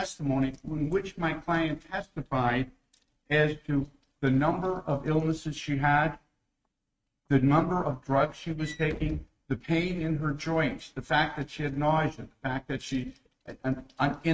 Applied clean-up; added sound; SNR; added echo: neural mask model RNNoise.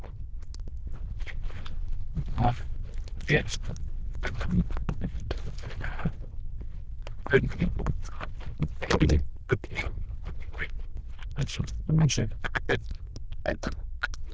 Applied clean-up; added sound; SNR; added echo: neural diffusion model UNIVERSE++.